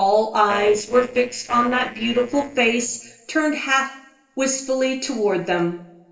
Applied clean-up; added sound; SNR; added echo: neural separator model SepFormer DNS4.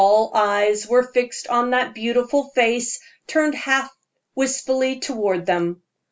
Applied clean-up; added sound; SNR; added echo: none; none; none; none.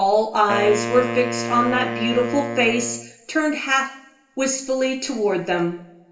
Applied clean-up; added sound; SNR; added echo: none; Wind instrument, woodwind instrument; 7 dB; reverberation time 0.8 s.